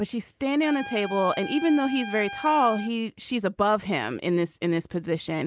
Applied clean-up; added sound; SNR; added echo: none; Trumpet; 12 dB; none.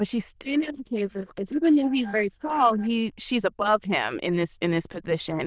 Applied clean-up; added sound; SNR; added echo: neural diffusion model UNIVERSE++.